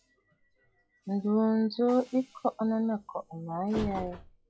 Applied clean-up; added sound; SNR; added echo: classical method log-MMSE.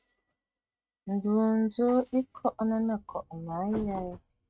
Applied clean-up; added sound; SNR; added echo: neural mask model RNNoise.